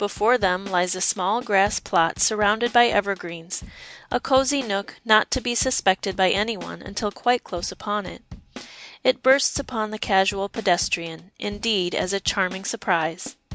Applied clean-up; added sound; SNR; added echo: none; Drum kit; 19 dB; none.